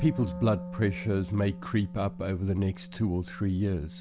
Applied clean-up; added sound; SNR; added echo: none; Wind instrument, woodwind instrument; 12 dB; none.